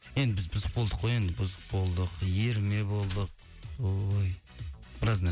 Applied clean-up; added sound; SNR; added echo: none; none; none; none.